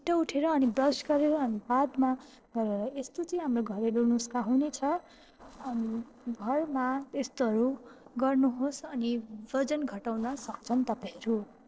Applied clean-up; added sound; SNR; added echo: neural separator model SepFormer DNS4.